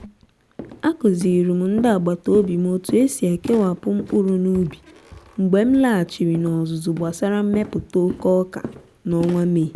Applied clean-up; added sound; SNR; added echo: none; Walk, footsteps; 17 dB; none.